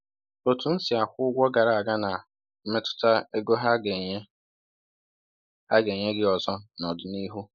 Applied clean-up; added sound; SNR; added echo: neural mask model Resemble Enhance denoiser.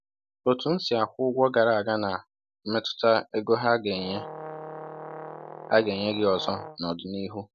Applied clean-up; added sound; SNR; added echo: none; Brass instrument; 13 dB; none.